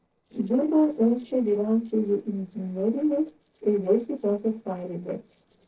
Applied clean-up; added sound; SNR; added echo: neural separator model SepFormer DNS4.